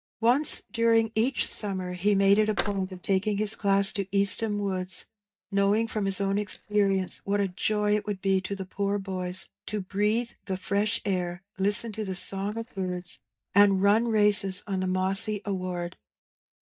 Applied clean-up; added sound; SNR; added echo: neural mask model DeepFilterNet 3.